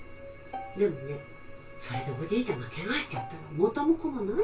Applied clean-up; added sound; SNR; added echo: none; Bowed string instrument; 14 dB; reverberation time 0.1 s.